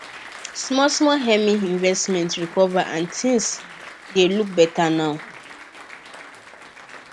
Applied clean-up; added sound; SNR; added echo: none; Applause; 17 dB; none.